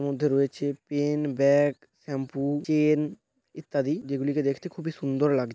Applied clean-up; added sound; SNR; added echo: none; none; none; none.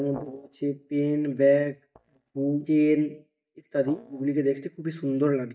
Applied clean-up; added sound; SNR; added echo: neural mask model DeepFilterNet 3.